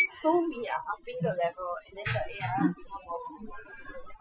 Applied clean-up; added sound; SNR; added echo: classical method Wiener filter.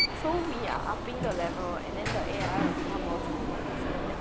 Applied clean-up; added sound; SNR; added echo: none; Alarm; -3 dB; none.